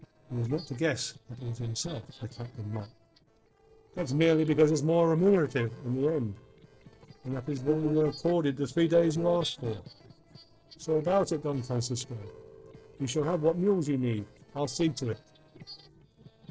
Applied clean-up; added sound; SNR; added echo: neural separator model SepFormer DNS4.